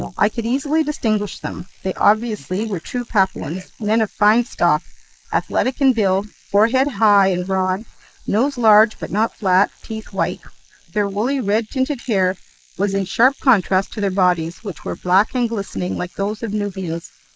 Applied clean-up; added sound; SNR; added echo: neural mask model Resemble Enhance denoiser.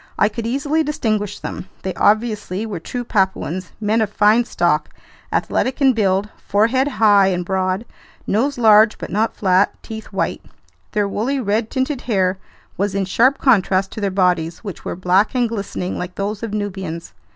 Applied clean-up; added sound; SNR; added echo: none; none; none; none.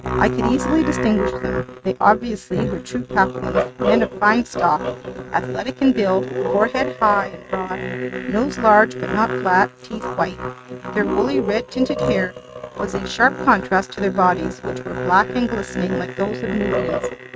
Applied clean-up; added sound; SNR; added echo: neural mask model RNNoise.